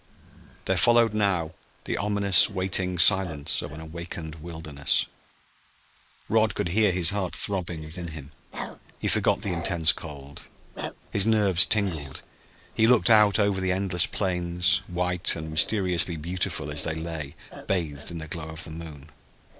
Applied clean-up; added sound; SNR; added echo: neural mask model Resemble Enhance denoiser.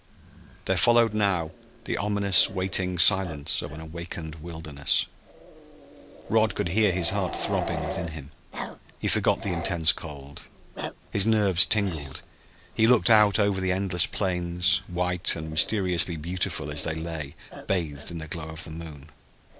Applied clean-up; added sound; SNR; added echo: none; Growling; 15 dB; none.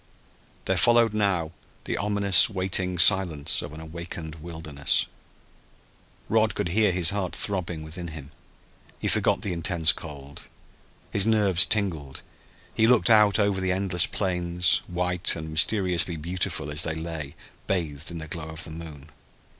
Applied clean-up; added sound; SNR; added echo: none; none; none; none.